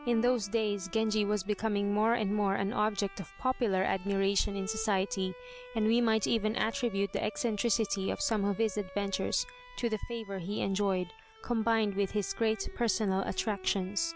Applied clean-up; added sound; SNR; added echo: none; Bowed string instrument; 19 dB; none.